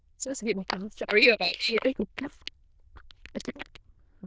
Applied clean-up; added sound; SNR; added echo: neural diffusion model UNIVERSE++.